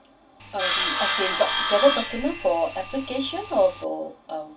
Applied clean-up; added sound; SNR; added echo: none; Sawing; -3 dB; reverberation time 0.2 s.